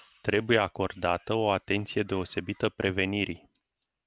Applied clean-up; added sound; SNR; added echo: none; none; none; none.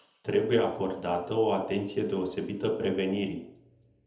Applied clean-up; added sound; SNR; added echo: none; none; none; reverberation time 0.7 s.